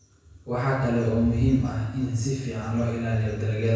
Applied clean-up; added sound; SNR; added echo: none; none; none; reverberation time 1.0 s.